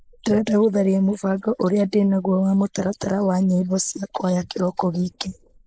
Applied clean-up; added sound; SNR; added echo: neural mask model Resemble Enhance denoiser.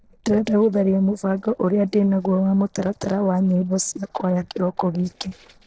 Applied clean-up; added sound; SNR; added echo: neural separator model SepFormer DNS4.